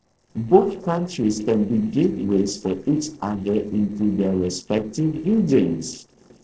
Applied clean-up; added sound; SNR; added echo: neural separator model SepFormer DNS4.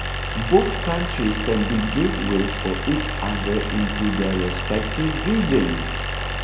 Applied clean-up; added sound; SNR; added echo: none; Idling; 2 dB; none.